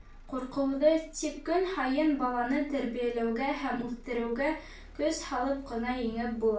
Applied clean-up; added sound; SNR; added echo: none; Motor vehicle (road); 18 dB; reverberation time 0.3 s.